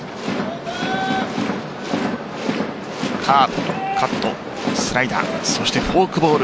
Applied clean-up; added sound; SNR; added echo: none; none; none; none.